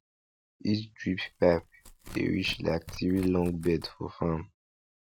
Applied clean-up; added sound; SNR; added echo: none; Tearing; 18 dB; none.